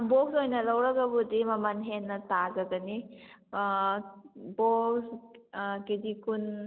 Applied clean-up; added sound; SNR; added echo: none; none; none; none.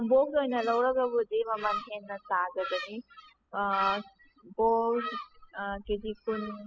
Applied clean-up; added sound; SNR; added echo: classical method spectral subtraction.